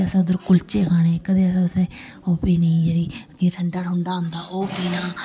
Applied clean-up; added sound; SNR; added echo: none; none; none; none.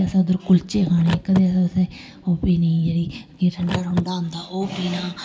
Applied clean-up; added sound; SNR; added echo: none; Car; 13 dB; reverberation time 0.3 s.